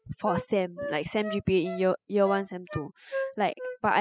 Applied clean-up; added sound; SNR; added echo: classical method spectral subtraction.